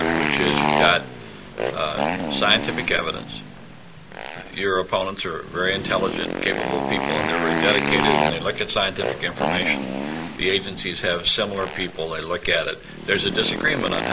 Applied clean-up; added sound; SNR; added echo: none; Motorcycle; 2 dB; none.